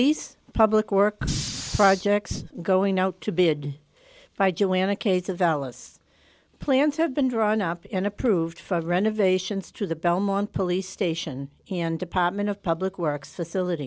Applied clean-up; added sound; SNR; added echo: none; Fire; 7 dB; none.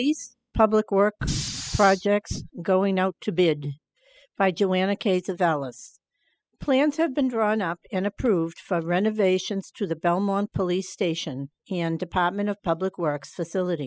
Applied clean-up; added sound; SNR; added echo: classical method spectral subtraction.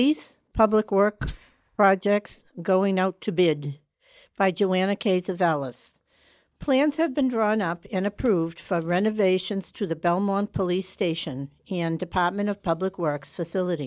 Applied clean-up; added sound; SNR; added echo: neural mask model DeepFilterNet 3.